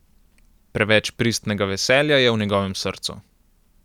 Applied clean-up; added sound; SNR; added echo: none; none; none; none.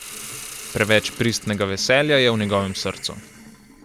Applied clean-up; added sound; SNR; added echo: none; Hiss; 16 dB; none.